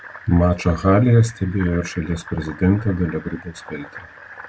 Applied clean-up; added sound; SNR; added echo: none; Fill (with liquid); 19 dB; none.